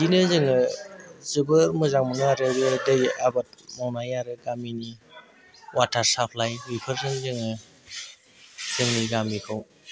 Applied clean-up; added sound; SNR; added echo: none; none; none; none.